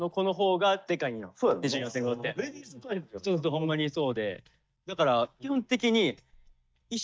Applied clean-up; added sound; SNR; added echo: neural mask model DeepFilterNet 3.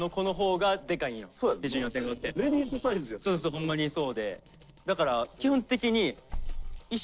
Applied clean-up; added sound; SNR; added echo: neural separator model SepFormer DNS4.